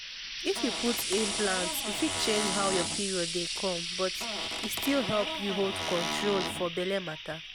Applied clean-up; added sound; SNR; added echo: none; Squeak / Cupboard open or close + Frying (food); 1 dB; none.